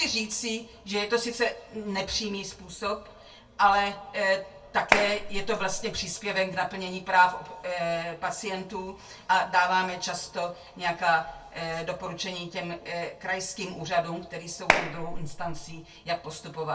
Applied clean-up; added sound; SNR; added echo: none; Clapping; 0 dB; reverberation time 0.2 s.